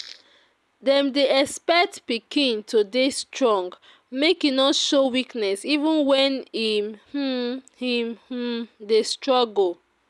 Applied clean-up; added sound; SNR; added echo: none; none; none; none.